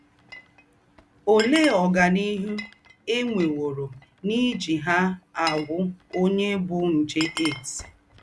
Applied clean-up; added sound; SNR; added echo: none; Glass; 15 dB; none.